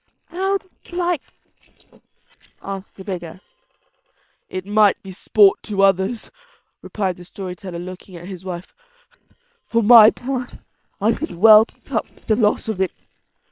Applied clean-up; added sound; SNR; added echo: neural separator model SepFormer WHAM!.